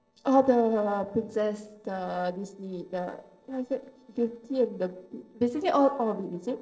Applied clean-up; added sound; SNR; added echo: neural separator model SepFormer DNS4.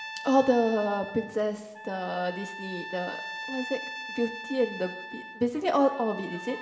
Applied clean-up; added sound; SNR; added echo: none; Trumpet; 11 dB; reverberation time 0.9 s.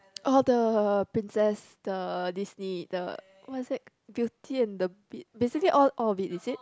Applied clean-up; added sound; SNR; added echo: none; none; none; none.